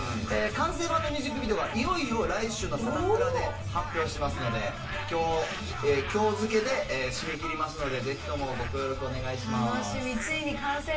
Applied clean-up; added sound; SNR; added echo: none; Bird; 15 dB; reverberation time 0.2 s.